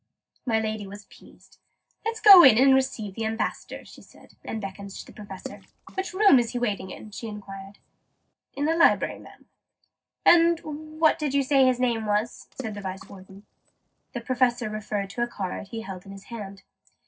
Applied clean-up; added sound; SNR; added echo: neural separator model SepFormer DNS4.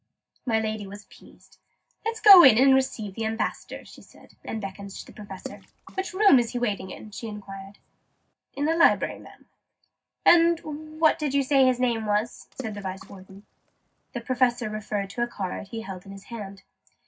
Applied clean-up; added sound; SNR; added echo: none; Water / Splash, splatter; 20 dB; reverberation time 0.4 s.